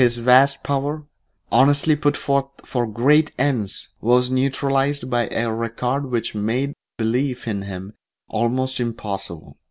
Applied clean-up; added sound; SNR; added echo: none; none; none; none.